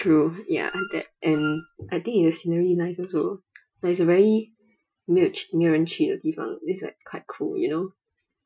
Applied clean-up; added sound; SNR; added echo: classical method Wiener filter.